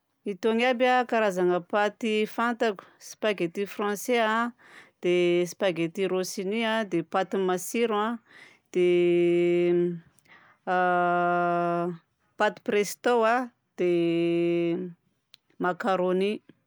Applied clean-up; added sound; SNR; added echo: none; none; none; none.